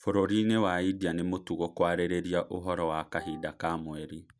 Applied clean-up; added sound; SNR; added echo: none; Wind instrument, woodwind instrument; 19 dB; none.